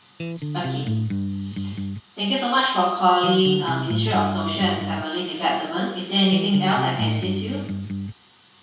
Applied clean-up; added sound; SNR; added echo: none; Electric guitar; 4 dB; reverberation time 0.6 s.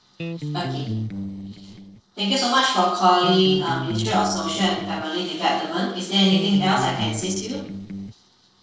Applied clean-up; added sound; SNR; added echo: neural separator model SepFormer DNS4.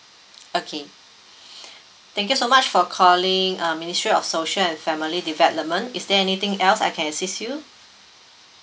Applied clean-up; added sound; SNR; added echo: none; none; none; none.